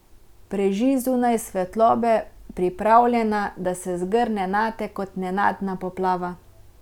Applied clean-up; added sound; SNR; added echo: none; none; none; none.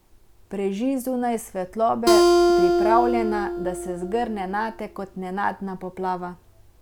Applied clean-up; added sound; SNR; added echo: none; Acoustic guitar; -4 dB; none.